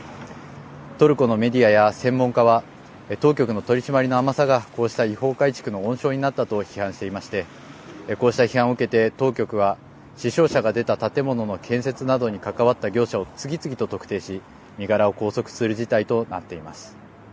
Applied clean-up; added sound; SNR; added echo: none; none; none; none.